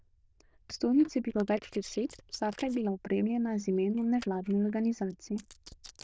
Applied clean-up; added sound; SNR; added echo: neural diffusion model UNIVERSE++.